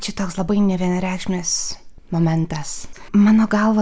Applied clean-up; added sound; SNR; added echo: none; none; none; none.